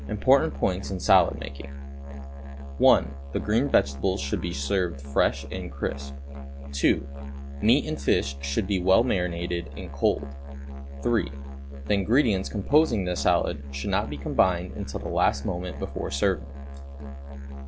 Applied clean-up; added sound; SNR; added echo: none; Musical instrument; 9 dB; none.